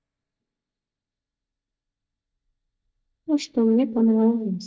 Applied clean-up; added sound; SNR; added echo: neural mask model DeepFilterNet 3.